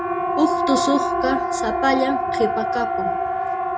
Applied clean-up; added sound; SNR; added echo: none; Siren; -2 dB; none.